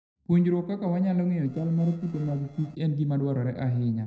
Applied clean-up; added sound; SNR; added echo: neural separator model SepFormer DNS4.